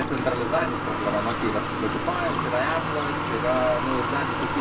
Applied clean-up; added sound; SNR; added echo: none; Water tap, faucet / Water; -1 dB; reverberation time 1.4 s.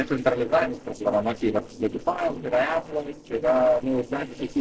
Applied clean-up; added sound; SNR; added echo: neural separator model SepFormer DNS4.